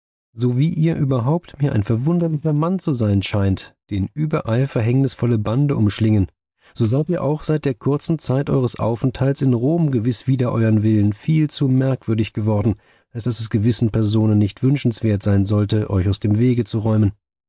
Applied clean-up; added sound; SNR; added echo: neural mask model DeepFilterNet 3.